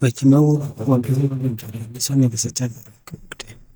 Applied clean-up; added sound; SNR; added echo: neural mask model DeepFilterNet 3.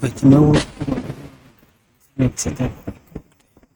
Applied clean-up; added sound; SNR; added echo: neural mask model RNNoise.